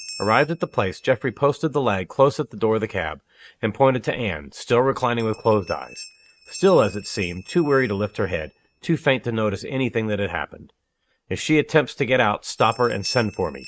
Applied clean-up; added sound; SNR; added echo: neural mask model RNNoise.